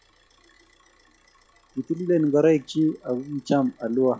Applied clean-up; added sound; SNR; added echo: classical method log-MMSE.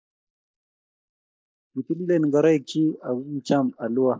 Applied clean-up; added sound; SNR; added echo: neural mask model Resemble Enhance denoiser.